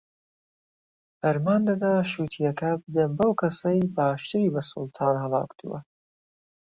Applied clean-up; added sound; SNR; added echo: none; none; none; none.